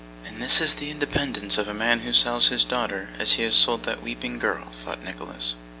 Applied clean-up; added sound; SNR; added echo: none; none; none; none.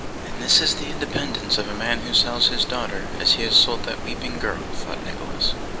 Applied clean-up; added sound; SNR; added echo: none; Stream; 5 dB; none.